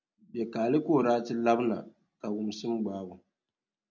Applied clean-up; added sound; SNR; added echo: none; none; none; none.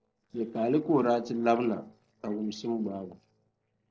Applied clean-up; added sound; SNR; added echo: neural separator model SepFormer DNS4.